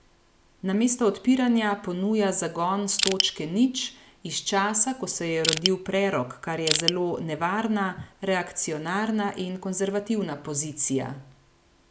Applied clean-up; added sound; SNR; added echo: none; Crushing; 1 dB; none.